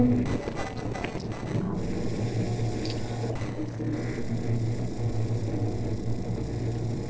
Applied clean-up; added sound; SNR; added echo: neural separator model SepFormer DNS4.